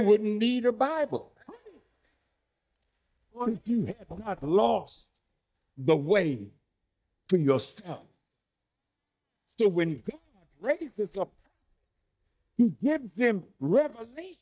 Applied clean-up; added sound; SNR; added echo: neural mask model DeepFilterNet 3.